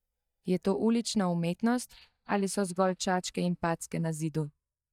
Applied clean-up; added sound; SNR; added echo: neural mask model DeepFilterNet 3.